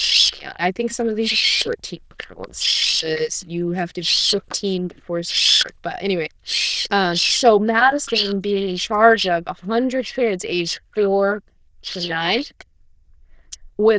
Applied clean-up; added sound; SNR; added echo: neural diffusion model UNIVERSE++.